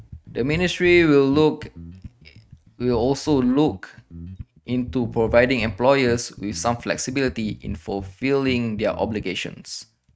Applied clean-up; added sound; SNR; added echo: neural mask model RNNoise.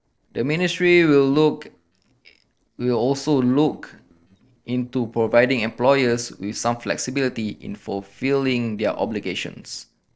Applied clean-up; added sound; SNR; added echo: neural separator model SepFormer DNS4.